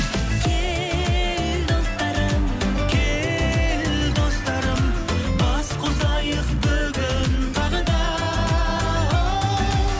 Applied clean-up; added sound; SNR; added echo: none; Bowed string instrument + Motor vehicle (road); 12 dB; none.